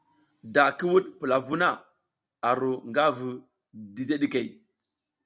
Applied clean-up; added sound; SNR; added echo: none; none; none; none.